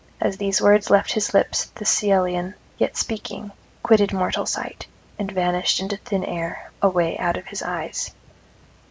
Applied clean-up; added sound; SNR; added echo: none; none; none; none.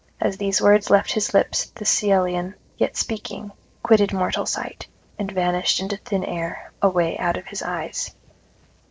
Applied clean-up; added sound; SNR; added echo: neural separator model SepFormer DNS4.